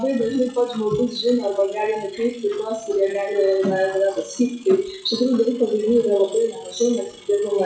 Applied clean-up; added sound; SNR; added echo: classical method WPE with log-MMSE.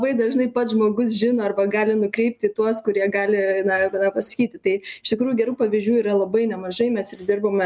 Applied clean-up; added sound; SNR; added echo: none; none; none; none.